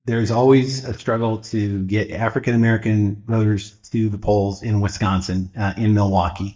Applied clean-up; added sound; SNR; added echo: neural mask model DeepFilterNet 3.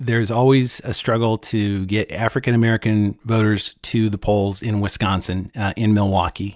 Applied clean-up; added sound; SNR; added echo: none; none; none; none.